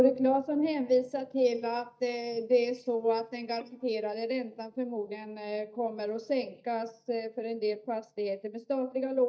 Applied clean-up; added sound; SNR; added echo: neural mask model DeepFilterNet 3.